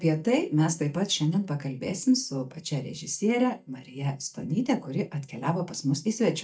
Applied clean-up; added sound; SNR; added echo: neural mask model DeepFilterNet 3.